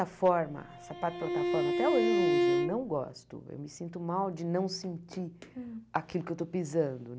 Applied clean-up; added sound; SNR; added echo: none; Bowed string instrument; -3 dB; none.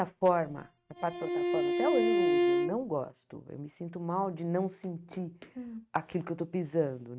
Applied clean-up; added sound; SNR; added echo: neural mask model RNNoise.